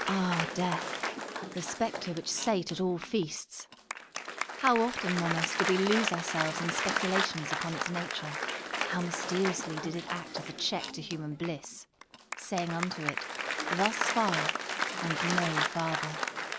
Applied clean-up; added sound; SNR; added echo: none; Applause; 2 dB; none.